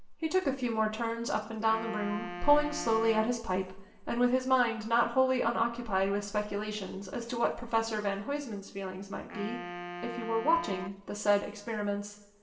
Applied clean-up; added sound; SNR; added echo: none; Wind instrument, woodwind instrument; 12 dB; reverberation time 0.7 s.